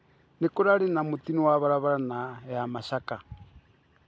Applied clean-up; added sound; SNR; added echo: none; none; none; none.